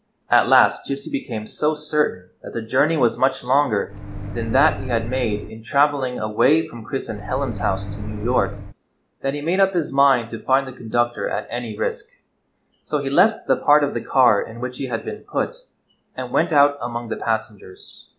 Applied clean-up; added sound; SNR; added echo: none; Microwave oven; 7 dB; none.